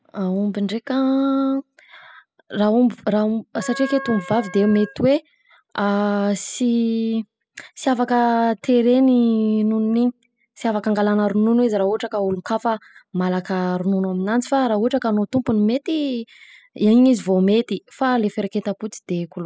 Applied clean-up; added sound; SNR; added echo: classical method spectral subtraction.